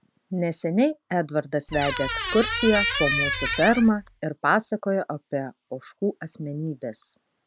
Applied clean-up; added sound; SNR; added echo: none; Squeak; 2 dB; none.